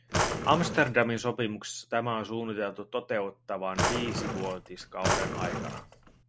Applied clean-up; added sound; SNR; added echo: none; Drawer open or close; 1 dB; none.